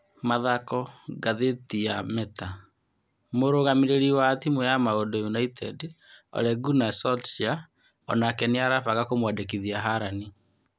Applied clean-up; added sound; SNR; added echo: none; none; none; none.